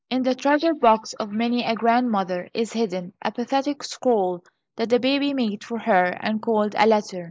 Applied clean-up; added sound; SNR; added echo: neural mask model Resemble Enhance denoiser.